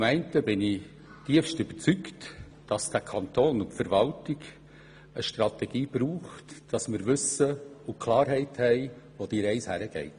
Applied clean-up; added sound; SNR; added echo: none; none; none; none.